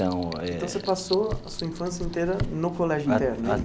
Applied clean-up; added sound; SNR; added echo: none; Writing; 7 dB; none.